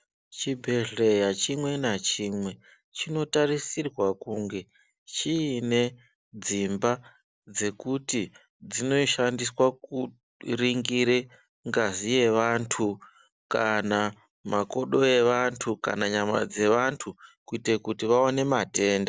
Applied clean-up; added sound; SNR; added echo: none; none; none; none.